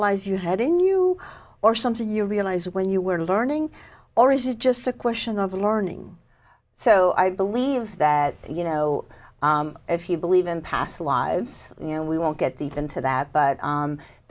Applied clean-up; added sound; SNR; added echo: none; none; none; none.